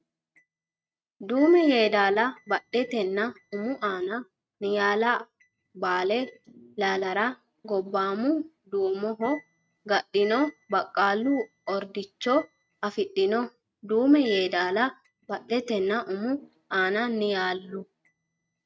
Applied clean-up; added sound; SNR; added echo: neural mask model RNNoise.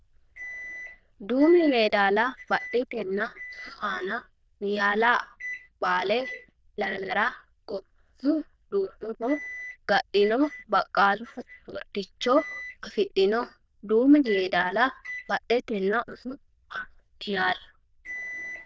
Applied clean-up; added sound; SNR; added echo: neural diffusion model UNIVERSE++.